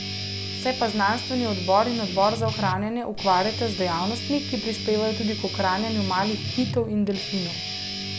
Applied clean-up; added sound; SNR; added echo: none; Guitar; 6 dB; none.